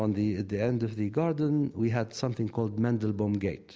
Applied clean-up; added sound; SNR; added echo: none; none; none; none.